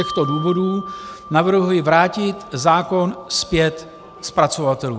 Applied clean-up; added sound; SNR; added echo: none; Bell; 15 dB; none.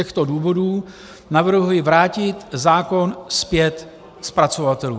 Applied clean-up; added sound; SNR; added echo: none; none; none; none.